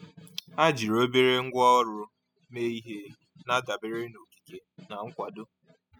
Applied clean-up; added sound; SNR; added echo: classical method spectral subtraction.